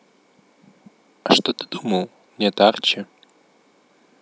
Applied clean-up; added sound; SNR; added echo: none; none; none; none.